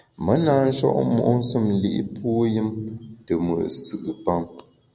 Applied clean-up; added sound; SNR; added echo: none; none; none; none.